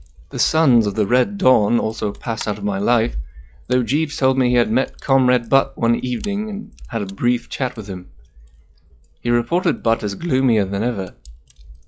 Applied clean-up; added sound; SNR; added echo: classical method log-MMSE.